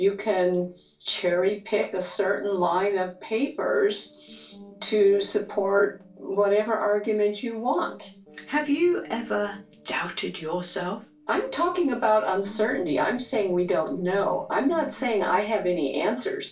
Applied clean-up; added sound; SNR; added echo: neural separator model SepFormer DNS4.